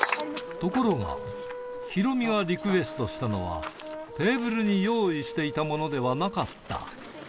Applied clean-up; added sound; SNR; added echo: none; Brass instrument; 11 dB; none.